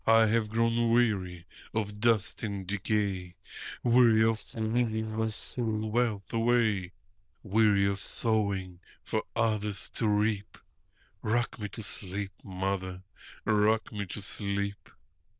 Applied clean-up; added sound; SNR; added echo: neural diffusion model UNIVERSE++.